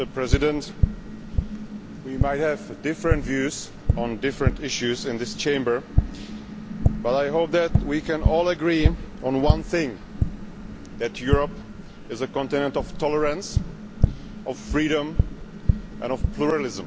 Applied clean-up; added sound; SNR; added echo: none; Tap; 0 dB; none.